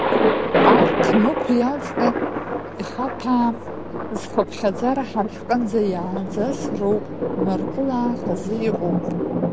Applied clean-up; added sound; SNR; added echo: none; Thunder; 0 dB; none.